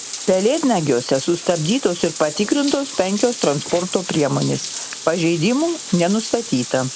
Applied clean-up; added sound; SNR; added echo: none; Bathtub (filling or washing); 11 dB; none.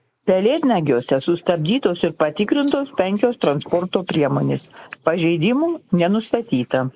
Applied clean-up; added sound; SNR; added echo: neural mask model Resemble Enhance denoiser.